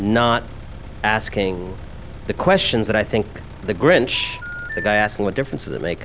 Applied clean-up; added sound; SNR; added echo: none; Engine + Telephone; 12 dB; none.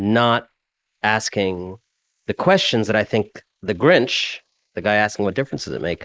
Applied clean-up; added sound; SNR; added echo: neural mask model Resemble Enhance denoiser.